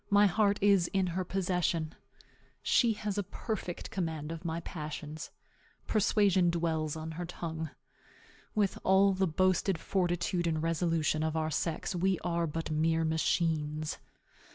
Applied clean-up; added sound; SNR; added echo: none; none; none; none.